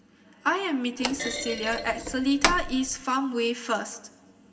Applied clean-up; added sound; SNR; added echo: none; Thump, thud; 3 dB; reverberation time 1.6 s.